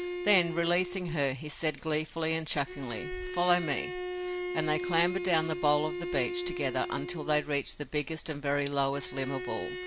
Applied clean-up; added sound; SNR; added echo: none; Bowed string instrument; 7 dB; none.